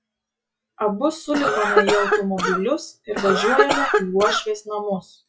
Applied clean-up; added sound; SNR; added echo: classical method log-MMSE.